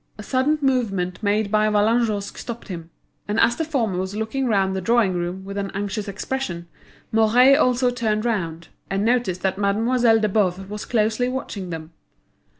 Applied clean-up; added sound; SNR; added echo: none; none; none; none.